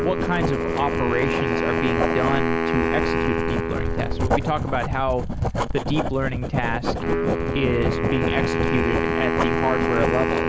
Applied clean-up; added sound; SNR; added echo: none; Writing + Wind instrument, woodwind instrument; -4 dB; none.